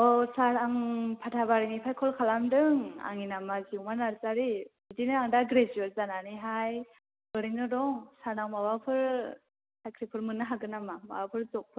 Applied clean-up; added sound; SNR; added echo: none; none; none; none.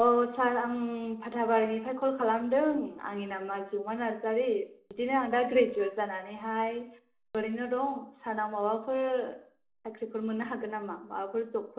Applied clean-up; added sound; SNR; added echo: neural separator model SepFormer DNS4.